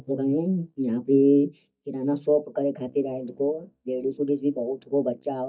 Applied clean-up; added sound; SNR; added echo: neural mask model DeepFilterNet 3.